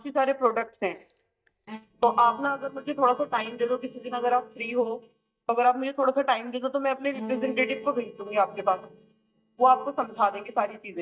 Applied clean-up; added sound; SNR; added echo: neural mask model DeepFilterNet 3.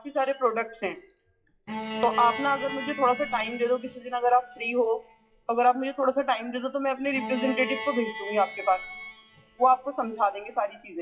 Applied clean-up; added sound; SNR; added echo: classical method WPE with log-MMSE.